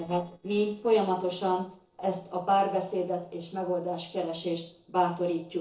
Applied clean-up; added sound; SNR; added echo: neural separator model SepFormer DNS4.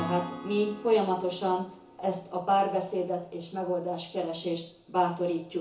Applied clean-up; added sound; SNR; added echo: none; Acoustic guitar / Strum; 15 dB; reverberation time 0.7 s.